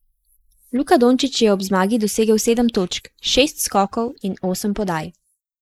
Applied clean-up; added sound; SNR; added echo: neural mask model Resemble Enhance denoiser.